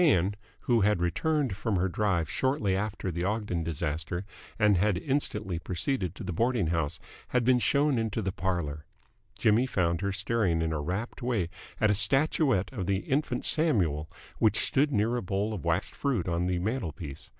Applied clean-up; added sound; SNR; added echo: none; none; none; none.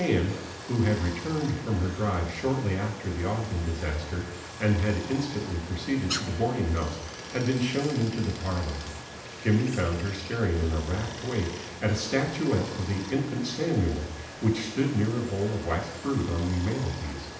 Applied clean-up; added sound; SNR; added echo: none; Stream; 12 dB; reverberation time 0.8 s.